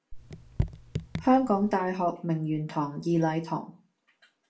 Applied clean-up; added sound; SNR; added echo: none; Raindrop / Drip; 6 dB; reverberation time 0.3 s.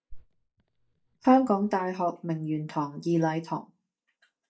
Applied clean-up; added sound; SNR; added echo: neural mask model DeepFilterNet 3.